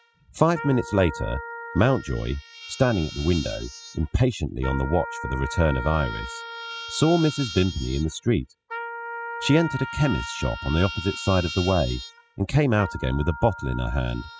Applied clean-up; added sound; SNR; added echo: classical method spectral subtraction.